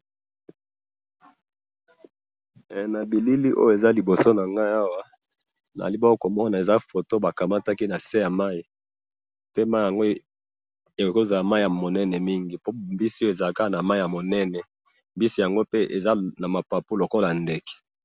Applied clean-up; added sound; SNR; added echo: none; none; none; none.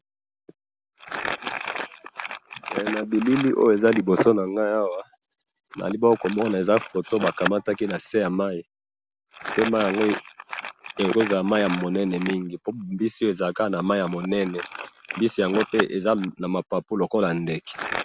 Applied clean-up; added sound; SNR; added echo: none; Crumpling, crinkling; 11 dB; none.